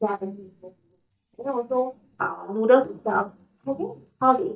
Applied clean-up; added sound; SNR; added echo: neural mask model DeepFilterNet 3.